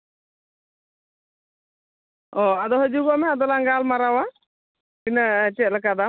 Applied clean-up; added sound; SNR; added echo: none; none; none; none.